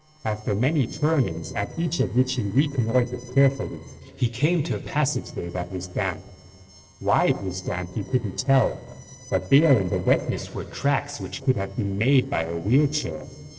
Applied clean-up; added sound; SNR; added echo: neural separator model SepFormer DNS4.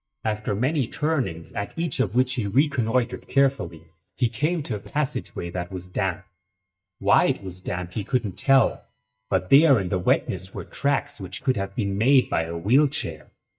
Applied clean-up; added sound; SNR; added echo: neural mask model DeepFilterNet 3.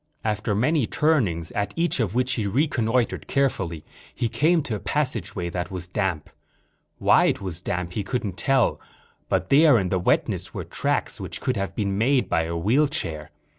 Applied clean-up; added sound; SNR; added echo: none; none; none; none.